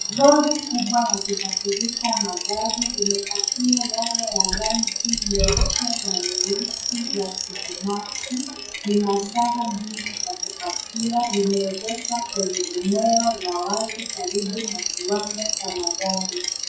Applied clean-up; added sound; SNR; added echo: classical method WPE with log-MMSE.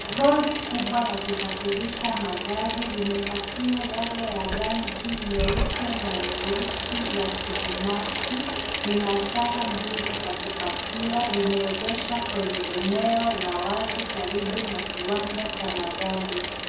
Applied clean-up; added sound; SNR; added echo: none; Bicycle; -4 dB; reverberation time 0.7 s.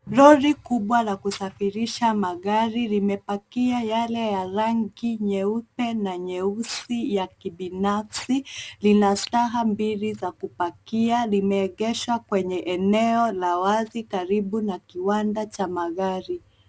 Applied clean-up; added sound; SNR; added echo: none; none; none; none.